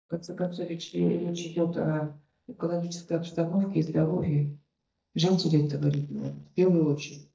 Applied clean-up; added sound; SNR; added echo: neural mask model DeepFilterNet 3.